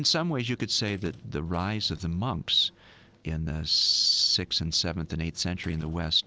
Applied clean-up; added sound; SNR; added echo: neural separator model SepFormer DNS4.